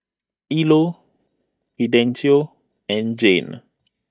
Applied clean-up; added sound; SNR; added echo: neural mask model DeepFilterNet 3.